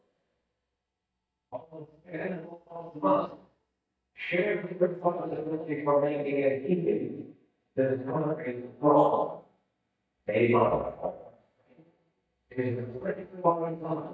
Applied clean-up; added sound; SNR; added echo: neural mask model DeepFilterNet 3.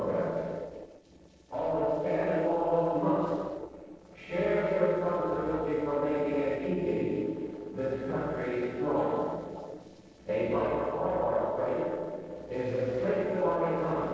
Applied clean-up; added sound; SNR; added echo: neural separator model SepFormer DNS4.